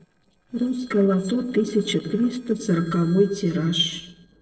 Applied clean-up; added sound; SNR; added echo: neural separator model SepFormer DNS4.